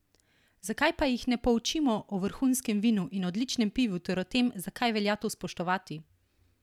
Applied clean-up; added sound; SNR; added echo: none; none; none; none.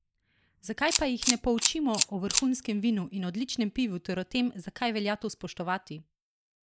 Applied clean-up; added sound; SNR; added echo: neural mask model Resemble Enhance denoiser.